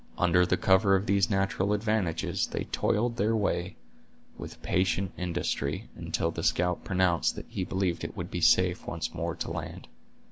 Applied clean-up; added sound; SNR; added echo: none; none; none; none.